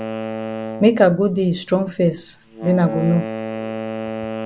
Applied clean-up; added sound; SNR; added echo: none; Wind instrument, woodwind instrument; 8 dB; none.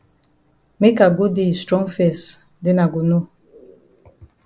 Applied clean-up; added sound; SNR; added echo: none; none; none; none.